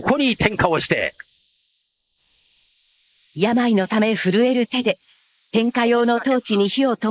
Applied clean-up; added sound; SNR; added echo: neural mask model Resemble Enhance denoiser.